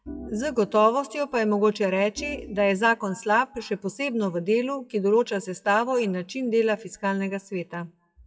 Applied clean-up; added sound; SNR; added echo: classical method WPE with log-MMSE.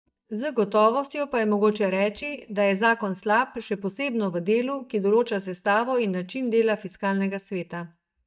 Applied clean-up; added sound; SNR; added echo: neural mask model DeepFilterNet 3.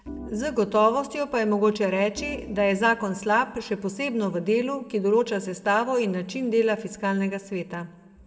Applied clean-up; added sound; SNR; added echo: none; Organ; 18 dB; reverberation time 1.3 s.